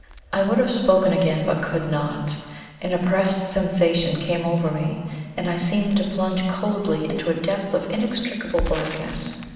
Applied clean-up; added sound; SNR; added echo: none; Crackle; 16 dB; reverberation time 1.6 s.